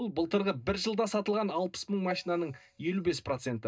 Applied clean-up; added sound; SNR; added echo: neural mask model DeepFilterNet 3.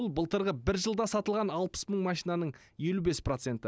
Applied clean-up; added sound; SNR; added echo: none; none; none; none.